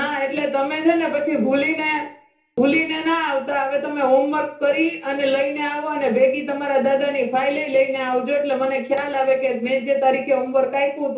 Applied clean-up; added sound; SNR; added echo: none; none; none; reverberation time 0.6 s.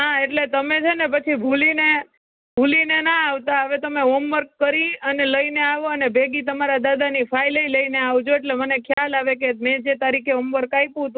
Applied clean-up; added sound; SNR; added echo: none; none; none; none.